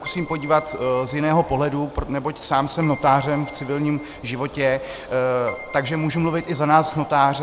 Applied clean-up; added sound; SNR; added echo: none; Keyboard (musical); 18 dB; none.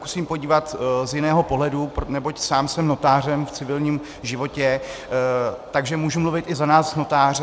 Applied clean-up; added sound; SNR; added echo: none; none; none; none.